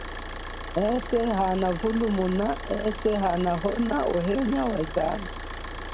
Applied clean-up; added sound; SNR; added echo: none; Idling / Car; 8 dB; none.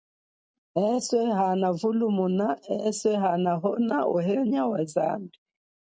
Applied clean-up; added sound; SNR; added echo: none; none; none; none.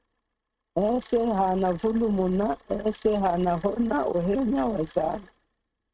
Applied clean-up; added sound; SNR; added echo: neural mask model RNNoise.